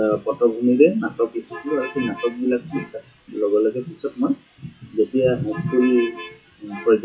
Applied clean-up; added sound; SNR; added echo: classical method WPE with log-MMSE.